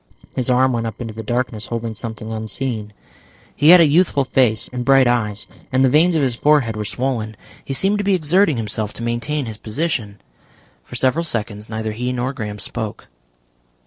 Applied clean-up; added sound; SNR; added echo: neural separator model SepFormer DNS4.